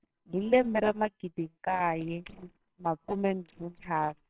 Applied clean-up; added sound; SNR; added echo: neural separator model SepFormer WHAMR!.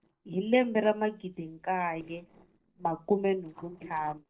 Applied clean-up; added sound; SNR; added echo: neural separator model SepFormer DNS4.